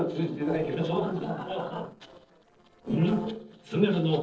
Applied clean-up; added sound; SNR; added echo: neural separator model SepFormer DNS4.